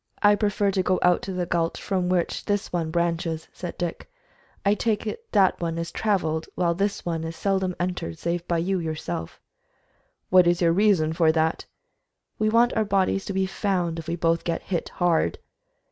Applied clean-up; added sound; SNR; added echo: none; none; none; none.